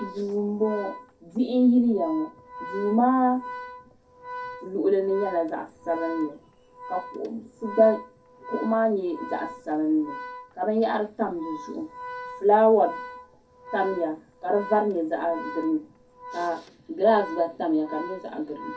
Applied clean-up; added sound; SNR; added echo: none; Organ; 14 dB; reverberation time 0.3 s.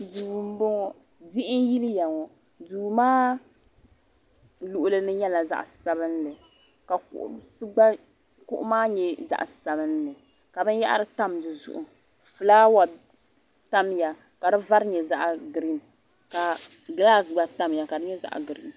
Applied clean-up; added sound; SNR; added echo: none; none; none; none.